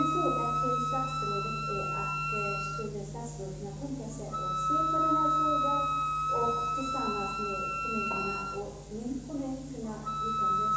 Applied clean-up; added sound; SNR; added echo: none; Wind instrument, woodwind instrument; -4 dB; reverberation time 1.1 s.